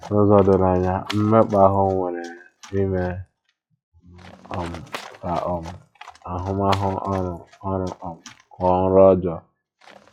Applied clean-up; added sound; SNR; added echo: classical method log-MMSE.